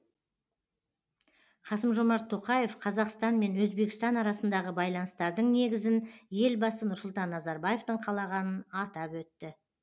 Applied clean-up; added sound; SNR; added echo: none; none; none; none.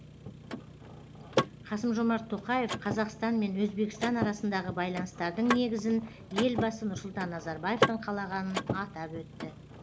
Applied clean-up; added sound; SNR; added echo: none; Mechanisms / Car; 5 dB; none.